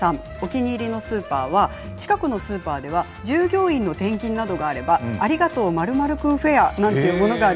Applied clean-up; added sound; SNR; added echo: none; Wind instrument, woodwind instrument + Door; 20 dB; none.